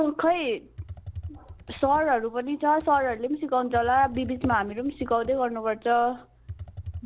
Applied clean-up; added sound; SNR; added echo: none; Computer keyboard; 16 dB; none.